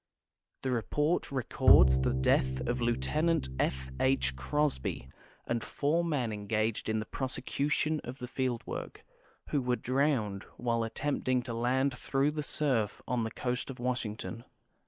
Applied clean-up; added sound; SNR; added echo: none; Bowed string instrument; -2 dB; none.